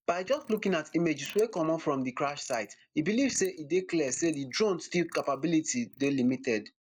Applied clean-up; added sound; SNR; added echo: neural mask model Resemble Enhance denoiser.